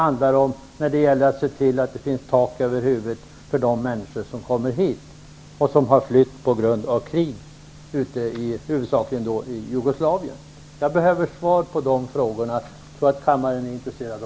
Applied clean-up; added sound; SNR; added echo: none; none; none; none.